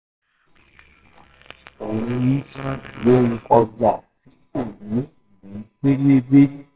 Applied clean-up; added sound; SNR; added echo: neural separator model SepFormer WHAMR!.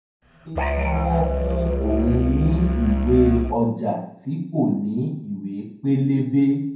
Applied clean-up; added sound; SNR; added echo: none; Musical instrument; 1 dB; reverberation time 0.9 s.